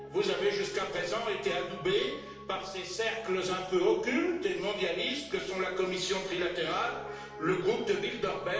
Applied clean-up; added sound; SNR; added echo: none; Piano; 15 dB; reverberation time 0.9 s.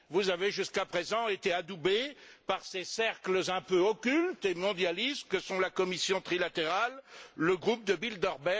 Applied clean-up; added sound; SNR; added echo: none; none; none; none.